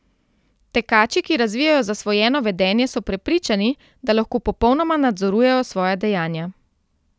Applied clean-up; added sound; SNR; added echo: none; none; none; none.